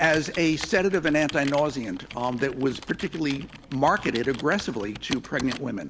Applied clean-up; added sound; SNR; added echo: none; Computer keyboard; 15 dB; none.